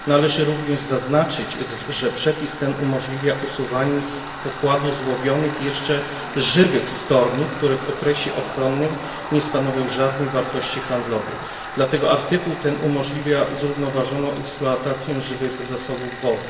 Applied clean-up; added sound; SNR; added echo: none; Tools; 11 dB; reverberation time 2.4 s.